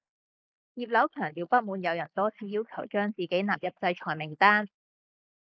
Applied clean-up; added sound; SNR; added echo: neural mask model Resemble Enhance denoiser.